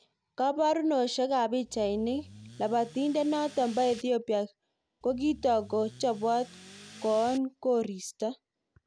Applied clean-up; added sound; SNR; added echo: none; Accelerating, revving, vroom / Car; 19 dB; none.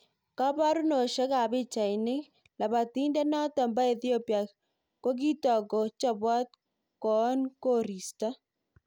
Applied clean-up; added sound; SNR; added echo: none; none; none; none.